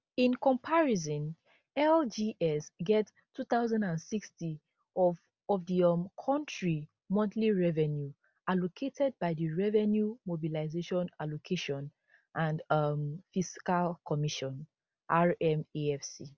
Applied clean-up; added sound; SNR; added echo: none; none; none; none.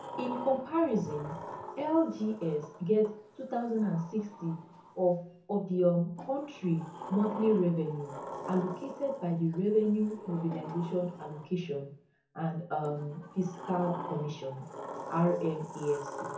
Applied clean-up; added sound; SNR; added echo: none; Sliding door; 12 dB; reverberation time 0.5 s.